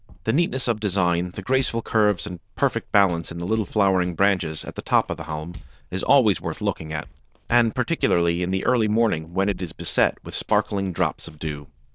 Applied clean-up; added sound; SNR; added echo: neural diffusion model UNIVERSE++.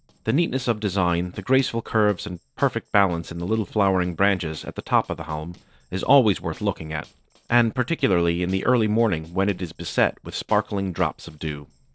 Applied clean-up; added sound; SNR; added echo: neural separator model SepFormer DNS4.